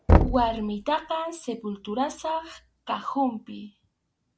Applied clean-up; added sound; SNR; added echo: none; Knock; -3 dB; none.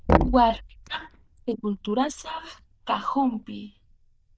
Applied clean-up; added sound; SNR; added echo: neural diffusion model UNIVERSE++.